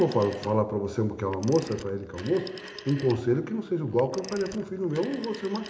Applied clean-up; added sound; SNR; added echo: none; Telephone; 17 dB; reverberation time 0.8 s.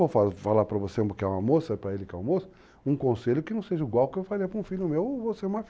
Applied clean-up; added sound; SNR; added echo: none; none; none; none.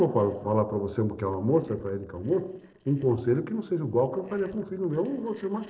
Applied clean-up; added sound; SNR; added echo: neural separator model SepFormer DNS4.